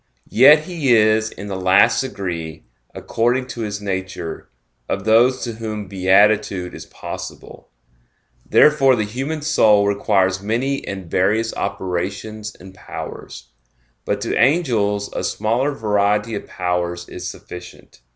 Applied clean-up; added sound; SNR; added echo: none; none; none; none.